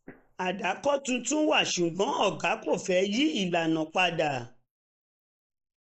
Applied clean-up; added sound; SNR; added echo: neural mask model Resemble Enhance denoiser.